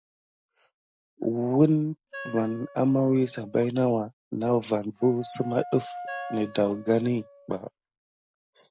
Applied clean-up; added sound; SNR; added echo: none; Wind instrument, woodwind instrument + Wind instrument, woodwind instrument; 16 dB; none.